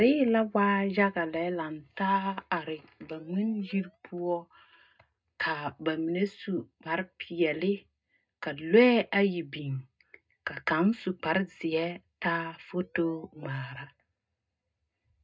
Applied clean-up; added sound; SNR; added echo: neural mask model DeepFilterNet 3.